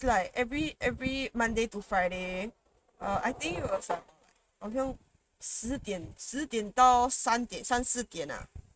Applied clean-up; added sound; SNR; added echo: neural mask model RNNoise.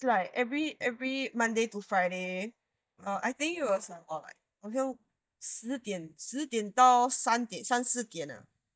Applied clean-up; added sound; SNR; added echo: neural mask model DeepFilterNet 3.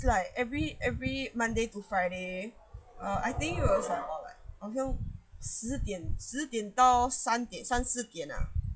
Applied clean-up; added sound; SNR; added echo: classical method log-MMSE.